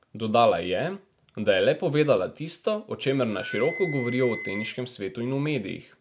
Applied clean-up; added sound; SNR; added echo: none; Wind instrument, woodwind instrument; 14 dB; none.